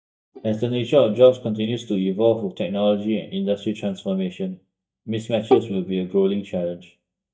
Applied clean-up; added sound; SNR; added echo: neural mask model DeepFilterNet 3.